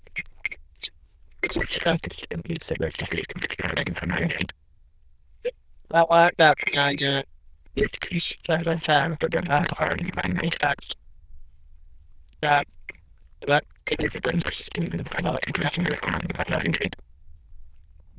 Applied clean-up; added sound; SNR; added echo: neural diffusion model UNIVERSE++.